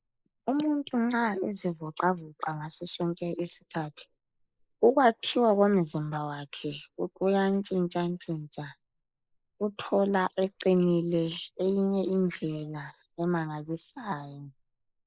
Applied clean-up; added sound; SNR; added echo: neural mask model Resemble Enhance denoiser.